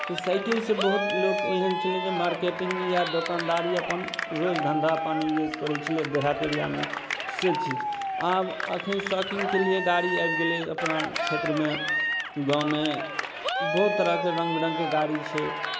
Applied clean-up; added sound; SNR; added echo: none; Cheering; 2 dB; none.